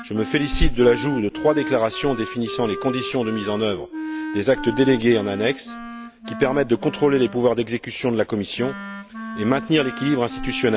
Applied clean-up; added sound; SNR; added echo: none; Wind instrument, woodwind instrument; 11 dB; none.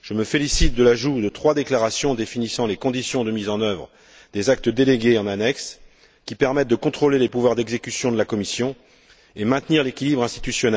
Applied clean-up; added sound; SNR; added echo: none; none; none; none.